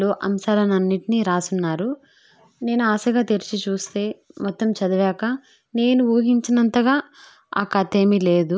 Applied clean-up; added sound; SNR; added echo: none; none; none; none.